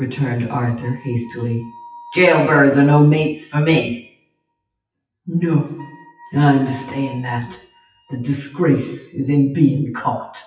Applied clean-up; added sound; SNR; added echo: classical method WPE with log-MMSE.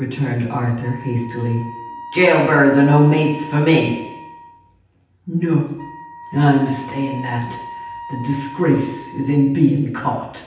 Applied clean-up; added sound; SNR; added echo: none; Wind instrument, woodwind instrument; 16 dB; reverberation time 0.9 s.